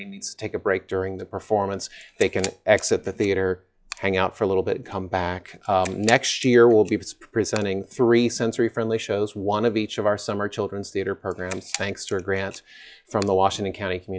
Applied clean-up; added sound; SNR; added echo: classical method log-MMSE.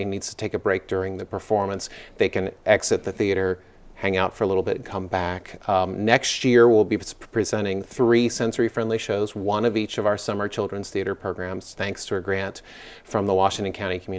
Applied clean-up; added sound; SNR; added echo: none; none; none; none.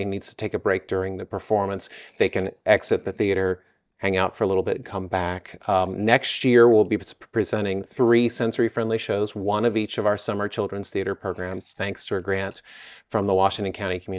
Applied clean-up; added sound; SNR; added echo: neural mask model DeepFilterNet 3.